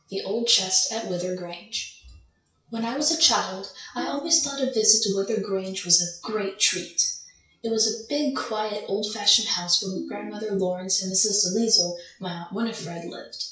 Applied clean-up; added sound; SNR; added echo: classical method WPE with log-MMSE.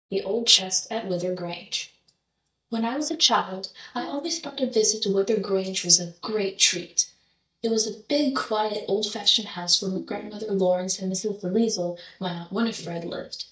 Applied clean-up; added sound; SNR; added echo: neural mask model DeepFilterNet 3.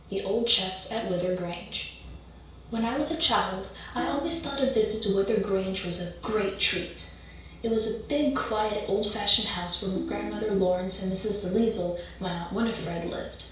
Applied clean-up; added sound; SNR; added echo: none; Ringtone; 13 dB; reverberation time 0.6 s.